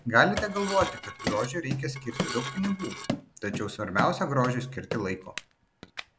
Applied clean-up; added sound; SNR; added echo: none; Run + Dishes, pots, and pans / Glass; 7 dB; none.